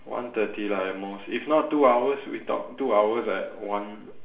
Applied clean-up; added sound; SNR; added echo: none; none; none; reverberation time 0.5 s.